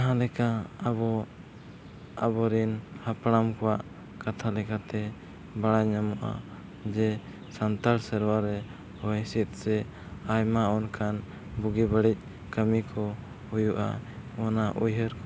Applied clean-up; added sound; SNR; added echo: none; none; none; none.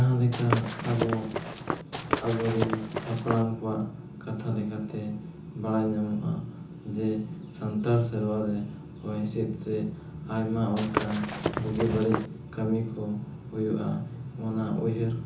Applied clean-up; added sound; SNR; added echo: none; Walk, footsteps / Run; 3 dB; reverberation time 0.7 s.